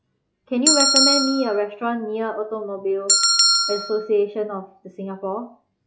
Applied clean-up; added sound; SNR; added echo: classical method log-MMSE.